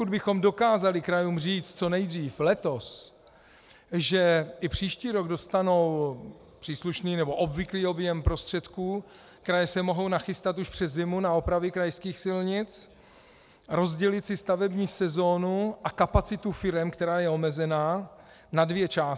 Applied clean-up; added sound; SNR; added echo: none; none; none; none.